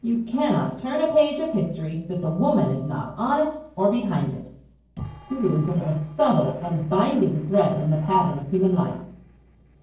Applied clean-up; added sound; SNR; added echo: neural separator model SepFormer DNS4.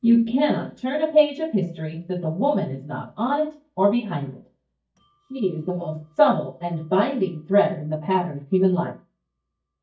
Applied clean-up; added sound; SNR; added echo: neural mask model DeepFilterNet 3.